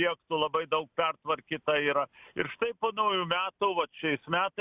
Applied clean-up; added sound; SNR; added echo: none; none; none; none.